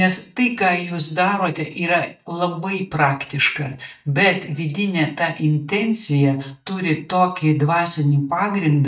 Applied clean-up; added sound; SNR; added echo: neural mask model DeepFilterNet 3.